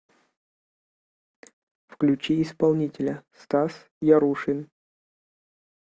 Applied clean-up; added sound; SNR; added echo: none; none; none; none.